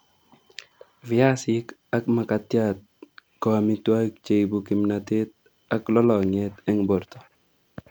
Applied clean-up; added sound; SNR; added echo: none; none; none; none.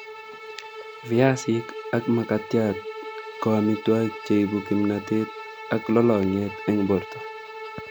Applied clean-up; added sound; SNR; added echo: none; Bowed string instrument; 12 dB; none.